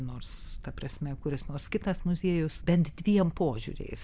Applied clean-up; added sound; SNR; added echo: none; none; none; none.